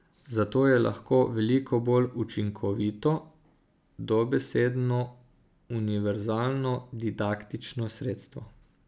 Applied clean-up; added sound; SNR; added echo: none; none; none; none.